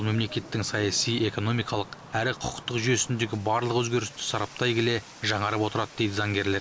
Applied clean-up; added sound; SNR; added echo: none; none; none; none.